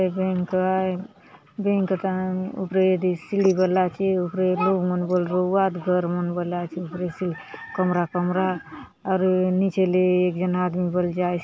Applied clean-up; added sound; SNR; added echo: none; none; none; none.